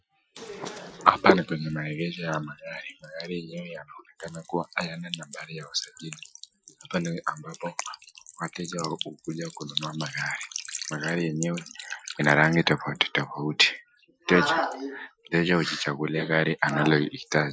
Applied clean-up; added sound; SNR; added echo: classical method Wiener filter.